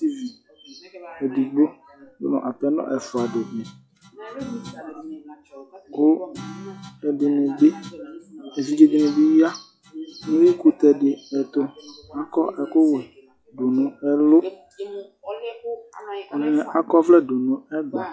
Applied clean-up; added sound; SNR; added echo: classical method log-MMSE.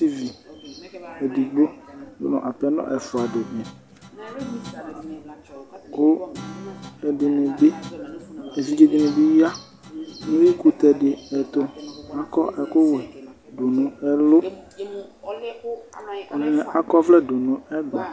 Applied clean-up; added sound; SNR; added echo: none; Guitar; 19 dB; none.